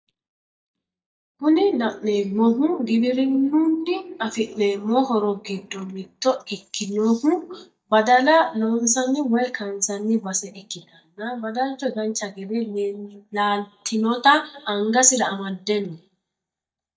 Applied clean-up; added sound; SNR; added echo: neural mask model DeepFilterNet 3.